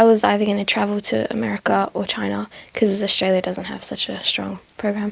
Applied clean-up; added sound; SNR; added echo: neural mask model Resemble Enhance denoiser.